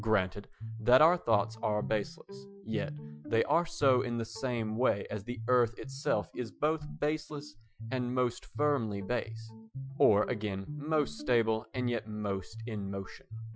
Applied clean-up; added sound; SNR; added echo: classical method Wiener filter.